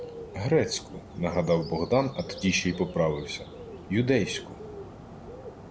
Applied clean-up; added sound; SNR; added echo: none; Bird; 13 dB; none.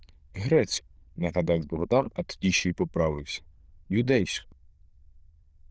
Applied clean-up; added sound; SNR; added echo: neural diffusion model UNIVERSE++.